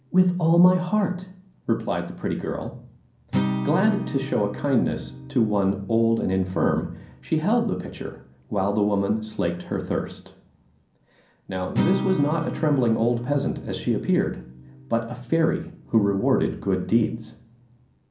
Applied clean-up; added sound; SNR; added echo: none; Acoustic guitar; 11 dB; reverberation time 0.6 s.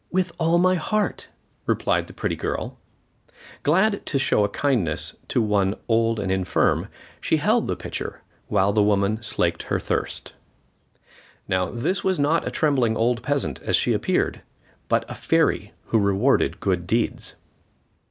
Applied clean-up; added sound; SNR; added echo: none; none; none; none.